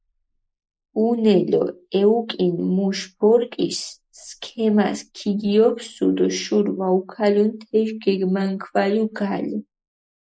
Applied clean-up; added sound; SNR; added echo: neural mask model Resemble Enhance denoiser.